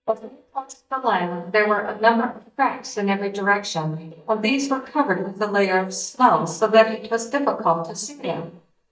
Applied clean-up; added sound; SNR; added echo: neural mask model DeepFilterNet 3.